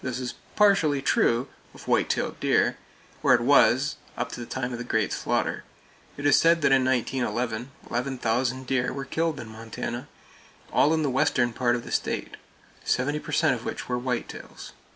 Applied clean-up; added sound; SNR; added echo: none; none; none; none.